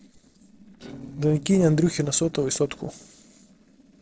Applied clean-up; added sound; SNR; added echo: neural separator model SepFormer DNS4.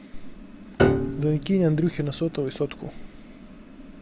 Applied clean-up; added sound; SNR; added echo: none; Piano; 2 dB; none.